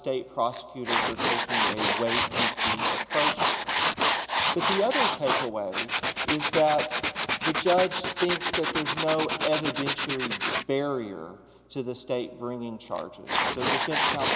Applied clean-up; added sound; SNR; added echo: none; Tools; -4 dB; none.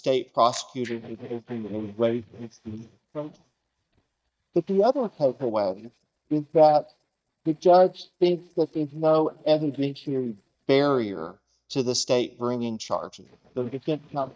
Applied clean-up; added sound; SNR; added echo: neural mask model DeepFilterNet 3.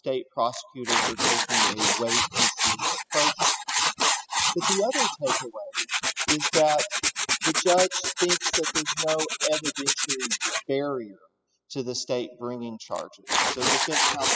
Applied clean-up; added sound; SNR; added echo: classical method spectral subtraction.